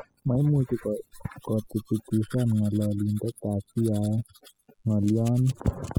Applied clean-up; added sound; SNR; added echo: classical method spectral subtraction.